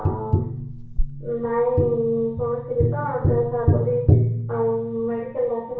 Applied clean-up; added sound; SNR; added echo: none; Tap; -1 dB; reverberation time 0.6 s.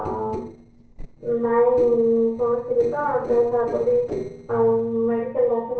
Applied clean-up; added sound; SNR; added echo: neural separator model SepFormer DNS4.